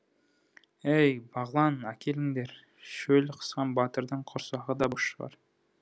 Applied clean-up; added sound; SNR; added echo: none; none; none; none.